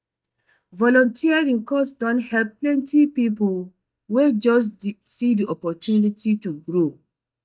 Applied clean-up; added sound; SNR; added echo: neural mask model DeepFilterNet 3.